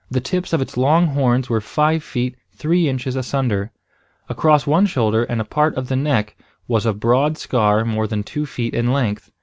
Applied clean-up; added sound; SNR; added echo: none; none; none; none.